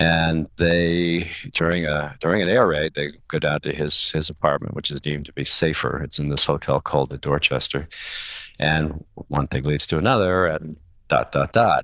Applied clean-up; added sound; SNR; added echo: neural diffusion model UNIVERSE++.